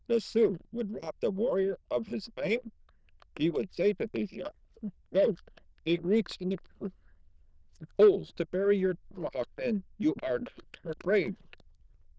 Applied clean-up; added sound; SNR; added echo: neural diffusion model UNIVERSE++.